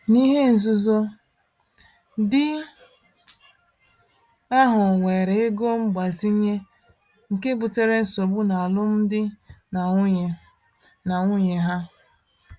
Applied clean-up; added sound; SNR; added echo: none; none; none; none.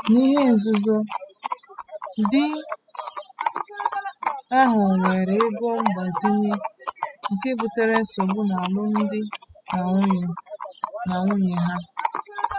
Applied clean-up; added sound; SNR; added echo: classical method spectral subtraction.